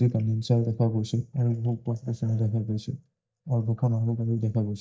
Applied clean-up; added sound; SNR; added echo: neural mask model DeepFilterNet 3.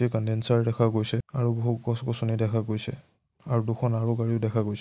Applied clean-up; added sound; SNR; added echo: none; none; none; none.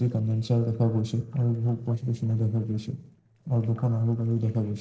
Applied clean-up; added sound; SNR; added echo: neural separator model SepFormer DNS4.